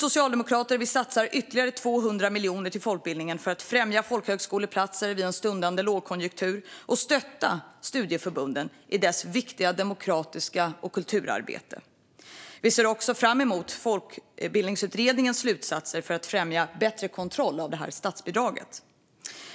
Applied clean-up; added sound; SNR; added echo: none; none; none; none.